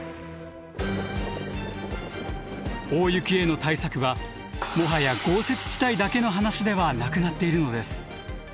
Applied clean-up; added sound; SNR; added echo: none; none; none; none.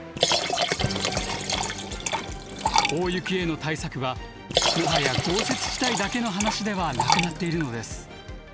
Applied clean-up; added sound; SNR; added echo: none; Liquid; -1 dB; none.